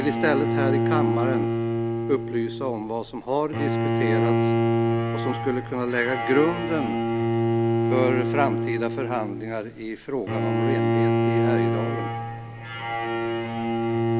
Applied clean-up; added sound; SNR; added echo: none; Bowed string instrument; -4 dB; none.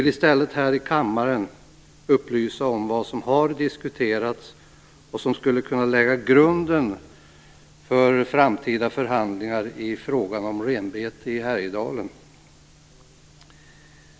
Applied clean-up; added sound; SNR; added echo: none; none; none; none.